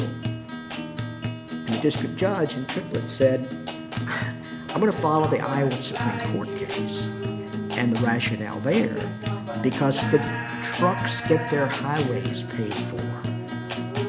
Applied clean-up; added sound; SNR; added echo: none; Guitar; 3 dB; none.